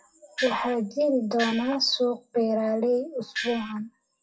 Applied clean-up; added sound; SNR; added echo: classical method WPE with log-MMSE.